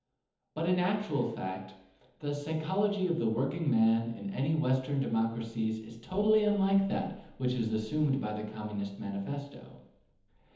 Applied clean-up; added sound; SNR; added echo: none; none; none; reverberation time 1.3 s.